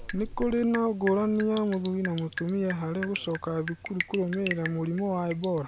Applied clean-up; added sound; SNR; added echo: none; Drip; 11 dB; none.